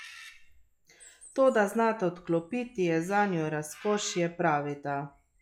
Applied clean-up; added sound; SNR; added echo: classical method log-MMSE.